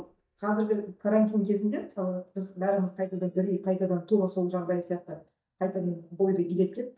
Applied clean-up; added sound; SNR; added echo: neural mask model DeepFilterNet 3.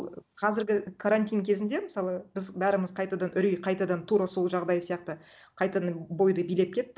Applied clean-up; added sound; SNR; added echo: none; none; none; none.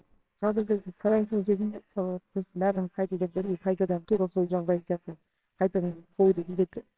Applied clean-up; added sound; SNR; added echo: neural separator model SepFormer WHAMR!.